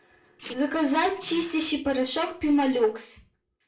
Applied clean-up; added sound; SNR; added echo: none; Printer; 19 dB; reverberation time 0.3 s.